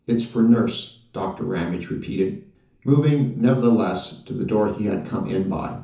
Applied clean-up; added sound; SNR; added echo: none; none; none; reverberation time 0.6 s.